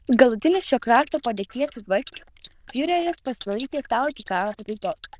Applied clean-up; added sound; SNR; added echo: neural diffusion model UNIVERSE++.